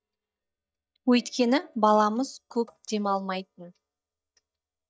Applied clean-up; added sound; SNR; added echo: neural mask model DeepFilterNet 3.